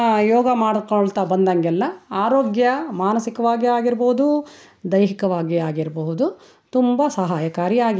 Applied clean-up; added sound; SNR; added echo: none; none; none; none.